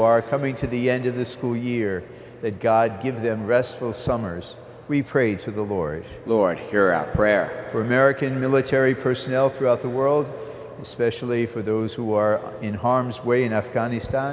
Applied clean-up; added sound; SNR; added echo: none; none; none; none.